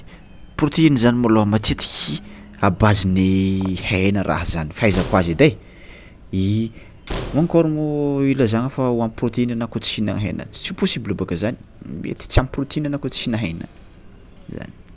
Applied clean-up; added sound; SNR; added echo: none; Slam; 13 dB; none.